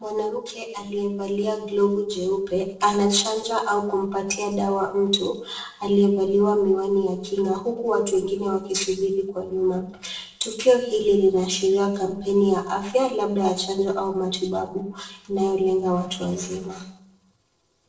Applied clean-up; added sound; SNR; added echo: neural separator model SepFormer DNS4.